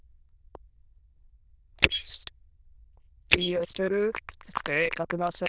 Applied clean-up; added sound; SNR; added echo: neural diffusion model UNIVERSE++.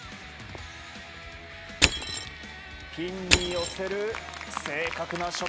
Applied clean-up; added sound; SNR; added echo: none; Crushing; -5 dB; none.